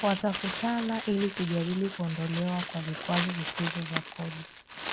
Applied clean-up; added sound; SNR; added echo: none; Crumpling, crinkling; 4 dB; none.